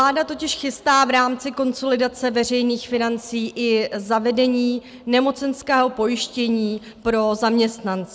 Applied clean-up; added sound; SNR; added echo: none; none; none; none.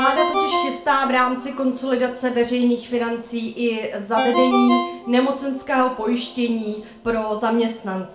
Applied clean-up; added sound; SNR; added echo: none; Ringtone; 7 dB; reverberation time 0.4 s.